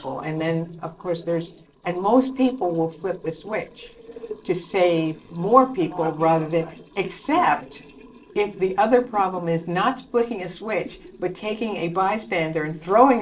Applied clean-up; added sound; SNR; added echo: neural separator model SepFormer DNS4.